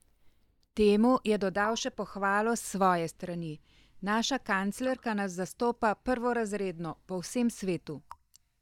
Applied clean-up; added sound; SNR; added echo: neural mask model DeepFilterNet 3.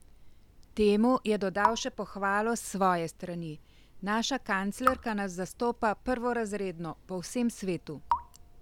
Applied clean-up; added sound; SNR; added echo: none; Raindrop / Drip; 8 dB; none.